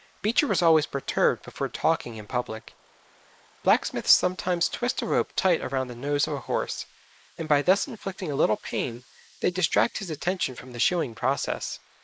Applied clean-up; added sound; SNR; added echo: neural mask model Resemble Enhance denoiser.